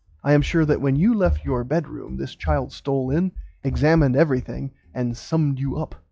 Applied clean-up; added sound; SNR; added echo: classical method log-MMSE.